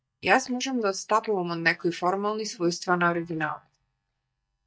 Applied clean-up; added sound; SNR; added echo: neural mask model DeepFilterNet 3.